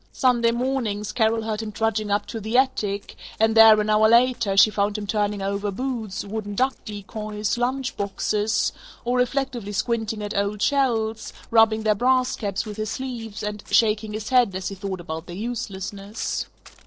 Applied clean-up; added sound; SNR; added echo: neural separator model SepFormer DNS4.